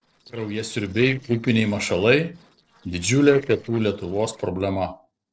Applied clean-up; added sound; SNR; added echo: neural separator model SepFormer DNS4.